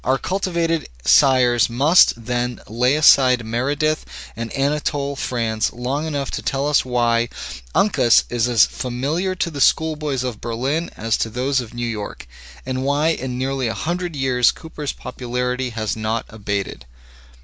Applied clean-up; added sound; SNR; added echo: none; none; none; none.